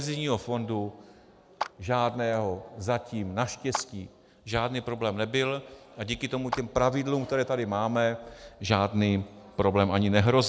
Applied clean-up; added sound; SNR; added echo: none; Clapping; 14 dB; none.